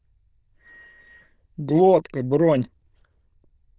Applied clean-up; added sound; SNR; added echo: neural diffusion model UNIVERSE++.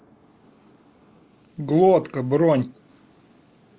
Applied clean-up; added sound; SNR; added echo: neural mask model Resemble Enhance denoiser.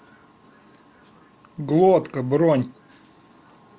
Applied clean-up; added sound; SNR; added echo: none; none; none; none.